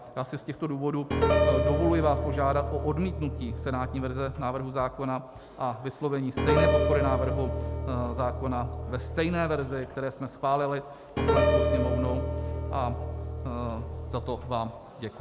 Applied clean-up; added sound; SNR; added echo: none; Piano; -2 dB; none.